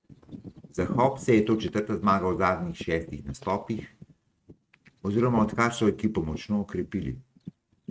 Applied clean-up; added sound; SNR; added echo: neural mask model RNNoise.